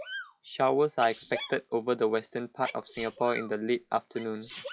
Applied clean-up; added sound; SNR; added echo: classical method log-MMSE.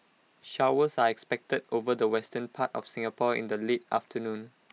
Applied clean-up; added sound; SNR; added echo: none; none; none; none.